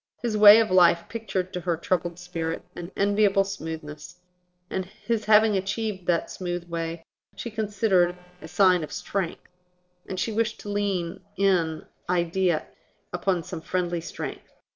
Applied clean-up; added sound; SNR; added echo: neural separator model SepFormer DNS4.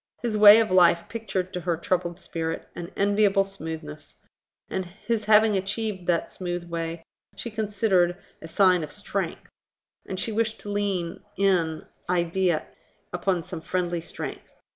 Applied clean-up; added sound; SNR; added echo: none; none; none; none.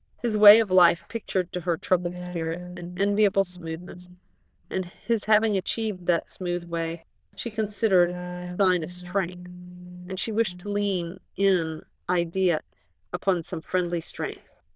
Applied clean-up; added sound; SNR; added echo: neural diffusion model UNIVERSE++.